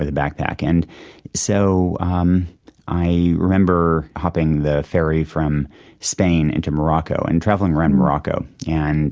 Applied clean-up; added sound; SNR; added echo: none; none; none; none.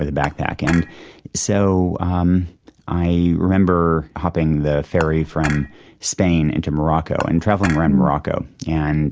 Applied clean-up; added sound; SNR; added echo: none; Dishes, pots, and pans / Chink, clink; 12 dB; none.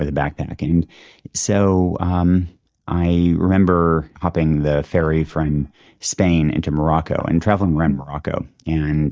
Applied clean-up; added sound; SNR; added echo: neural mask model DeepFilterNet 3.